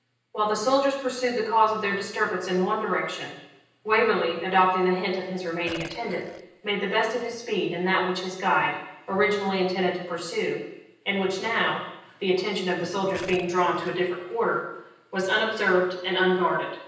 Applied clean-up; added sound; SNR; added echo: none; Burping, eructation; 15 dB; reverberation time 0.9 s.